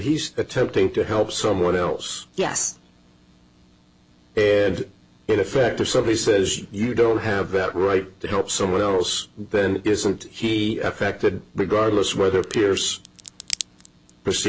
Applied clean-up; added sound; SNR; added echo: none; Crack; 13 dB; none.